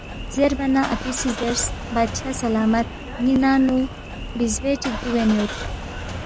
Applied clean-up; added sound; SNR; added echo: none; Engine starting / Car; 9 dB; none.